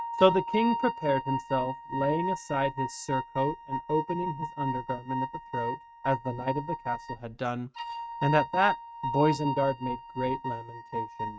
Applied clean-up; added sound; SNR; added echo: neural mask model RNNoise.